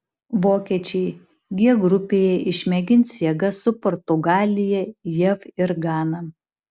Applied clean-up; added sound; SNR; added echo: none; none; none; none.